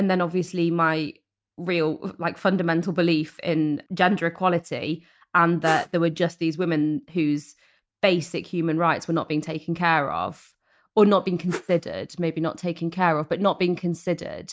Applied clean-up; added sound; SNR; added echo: neural mask model RNNoise.